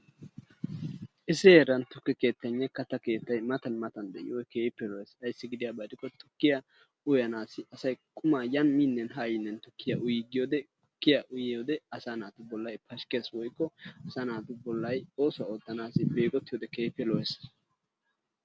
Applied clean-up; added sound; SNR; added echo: none; none; none; none.